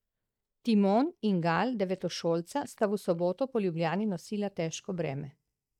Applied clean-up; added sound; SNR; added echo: neural mask model DeepFilterNet 3.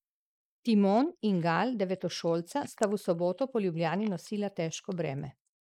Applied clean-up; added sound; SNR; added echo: neural mask model Resemble Enhance denoiser.